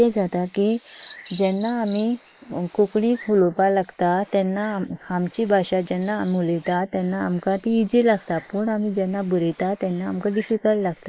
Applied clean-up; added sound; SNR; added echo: neural mask model Resemble Enhance denoiser.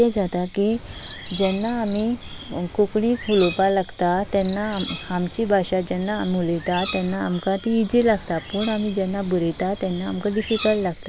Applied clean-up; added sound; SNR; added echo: none; Bird; 14 dB; none.